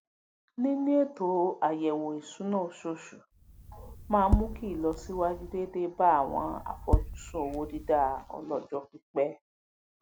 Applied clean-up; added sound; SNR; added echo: none; Tap; 4 dB; none.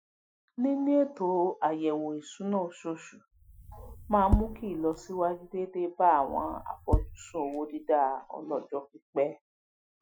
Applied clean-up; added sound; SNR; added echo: classical method Wiener filter.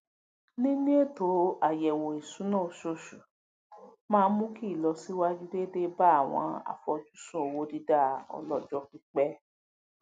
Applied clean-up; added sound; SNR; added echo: none; none; none; none.